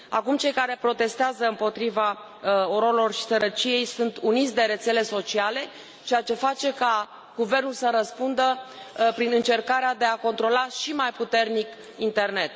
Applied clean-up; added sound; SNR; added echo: none; none; none; none.